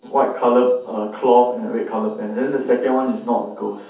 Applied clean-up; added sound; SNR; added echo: none; none; none; reverberation time 0.5 s.